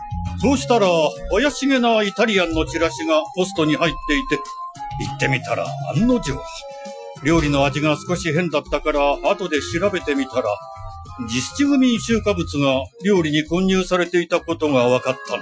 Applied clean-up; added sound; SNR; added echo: classical method Wiener filter.